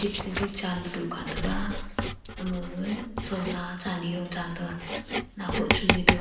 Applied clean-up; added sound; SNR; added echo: none; Writing; -2 dB; reverberation time 0.8 s.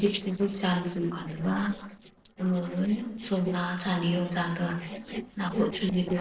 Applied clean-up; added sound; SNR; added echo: neural separator model SepFormer DNS4.